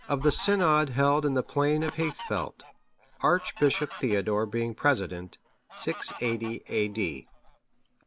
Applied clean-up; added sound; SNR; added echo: none; Fowl; 16 dB; none.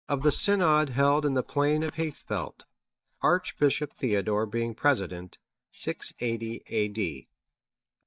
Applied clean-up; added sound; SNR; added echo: neural mask model DeepFilterNet 3.